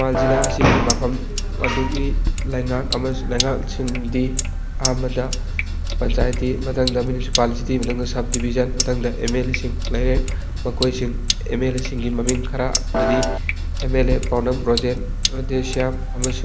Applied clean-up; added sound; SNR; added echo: none; Sink (filling or washing) + Piano; -1 dB; none.